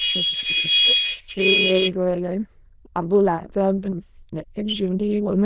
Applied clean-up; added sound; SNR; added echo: neural diffusion model UNIVERSE++.